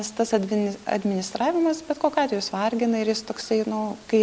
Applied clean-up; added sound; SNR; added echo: none; none; none; none.